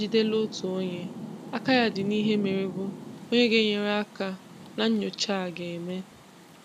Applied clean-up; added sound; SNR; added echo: none; Rain; 13 dB; none.